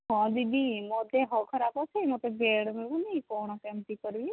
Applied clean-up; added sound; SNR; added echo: none; none; none; none.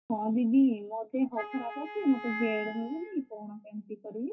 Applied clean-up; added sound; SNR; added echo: classical method WPE with log-MMSE.